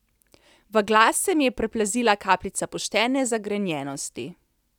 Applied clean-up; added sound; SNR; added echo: none; none; none; none.